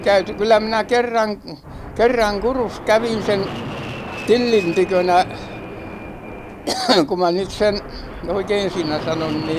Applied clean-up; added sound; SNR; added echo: none; Fixed-wing aircraft, airplane; 11 dB; none.